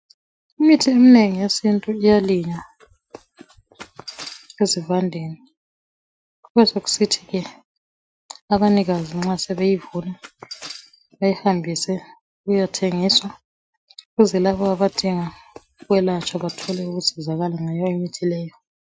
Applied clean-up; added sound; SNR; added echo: classical method Wiener filter.